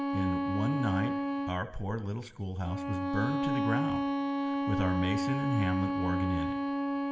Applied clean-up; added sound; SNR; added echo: none; Bowed string instrument; -2 dB; reverberation time 0.8 s.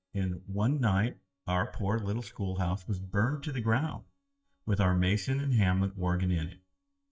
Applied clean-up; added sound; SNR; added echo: neural mask model DeepFilterNet 3.